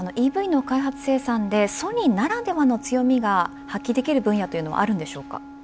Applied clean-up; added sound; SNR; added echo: none; Wind instrument, woodwind instrument; 17 dB; none.